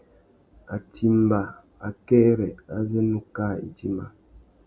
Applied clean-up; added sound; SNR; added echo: none; none; none; none.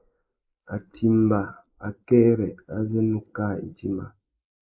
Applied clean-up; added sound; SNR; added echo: neural mask model Resemble Enhance denoiser.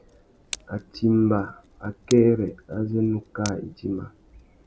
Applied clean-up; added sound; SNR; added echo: none; Tick; 19 dB; none.